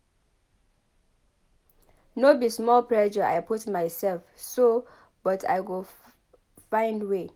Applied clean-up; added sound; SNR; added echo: none; none; none; none.